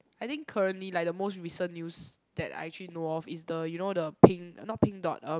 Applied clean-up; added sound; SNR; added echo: none; none; none; none.